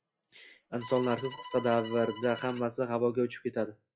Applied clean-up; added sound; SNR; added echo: classical method log-MMSE.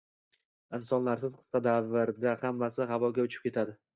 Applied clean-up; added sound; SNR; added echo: neural mask model DeepFilterNet 3.